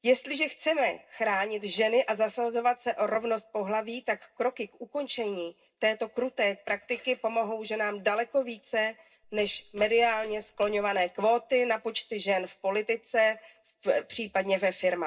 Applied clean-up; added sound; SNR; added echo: neural separator model SepFormer DNS4.